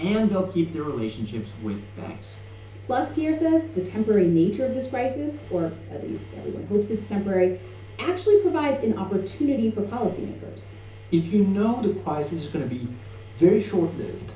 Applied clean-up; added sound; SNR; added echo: none; Engine; 16 dB; reverberation time 0.6 s.